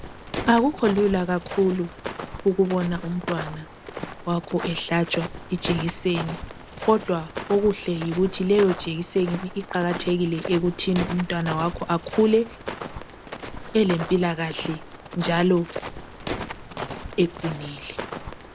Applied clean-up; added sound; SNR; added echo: none; Walk, footsteps; 10 dB; none.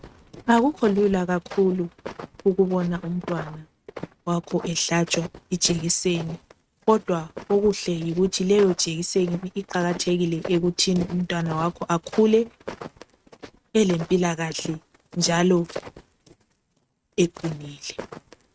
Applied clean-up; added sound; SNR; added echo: neural mask model RNNoise.